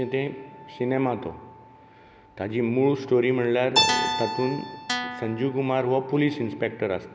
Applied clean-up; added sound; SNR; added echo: none; Guitar + Keyboard (musical); 6 dB; none.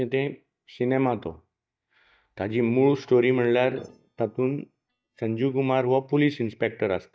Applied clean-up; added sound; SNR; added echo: neural mask model DeepFilterNet 3.